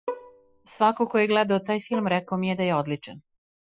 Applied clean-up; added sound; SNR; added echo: classical method Wiener filter.